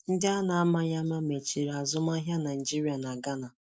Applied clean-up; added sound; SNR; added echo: neural mask model Resemble Enhance denoiser.